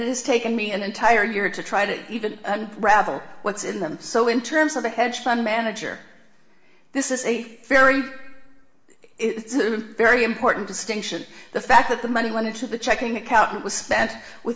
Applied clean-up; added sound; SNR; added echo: none; none; none; reverberation time 0.8 s.